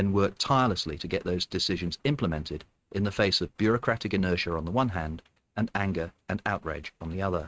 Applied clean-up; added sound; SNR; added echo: neural mask model RNNoise.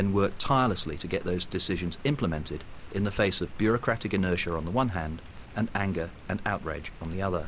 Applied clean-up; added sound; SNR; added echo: none; Rain; 12 dB; none.